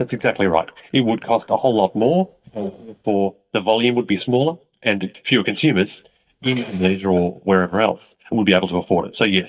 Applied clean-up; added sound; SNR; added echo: neural mask model DeepFilterNet 3.